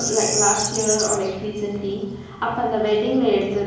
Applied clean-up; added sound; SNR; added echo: none; Bird vocalization, bird call, bird song; 5 dB; reverberation time 1.0 s.